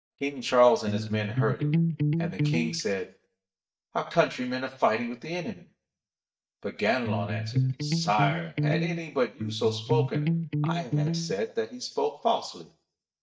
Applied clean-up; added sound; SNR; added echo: neural mask model DeepFilterNet 3.